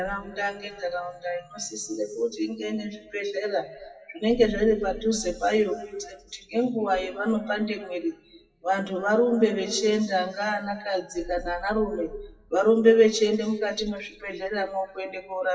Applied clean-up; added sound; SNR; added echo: classical method WPE with log-MMSE.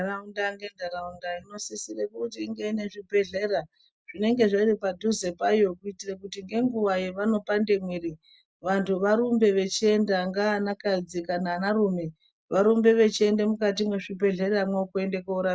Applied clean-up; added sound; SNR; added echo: none; none; none; none.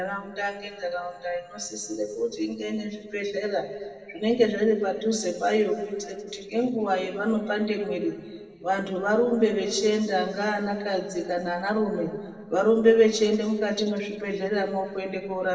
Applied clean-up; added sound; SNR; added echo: neural separator model SepFormer DNS4.